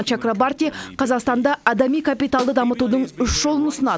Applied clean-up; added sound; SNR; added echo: none; Snare drum; 15 dB; none.